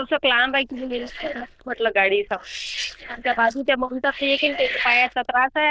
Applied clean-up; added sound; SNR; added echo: neural diffusion model UNIVERSE++.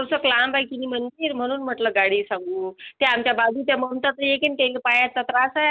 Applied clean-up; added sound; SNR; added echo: none; none; none; none.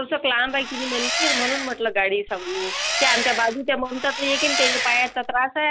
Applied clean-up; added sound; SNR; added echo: none; Engine; 2 dB; none.